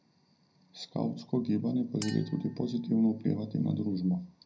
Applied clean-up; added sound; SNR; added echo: none; Chink, clink; 19 dB; reverberation time 0.4 s.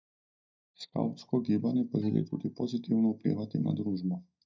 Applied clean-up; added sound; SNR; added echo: neural mask model DeepFilterNet 3.